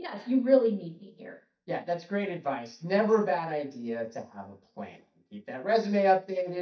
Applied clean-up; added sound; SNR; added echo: neural mask model DeepFilterNet 3.